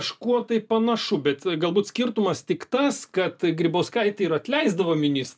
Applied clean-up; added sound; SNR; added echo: none; none; none; none.